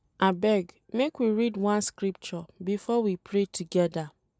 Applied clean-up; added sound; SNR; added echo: none; none; none; none.